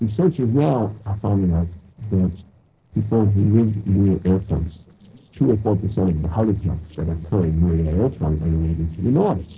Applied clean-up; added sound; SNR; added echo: neural separator model SepFormer DNS4.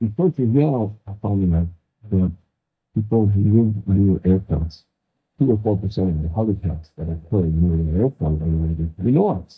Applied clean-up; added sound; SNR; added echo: neural mask model DeepFilterNet 3.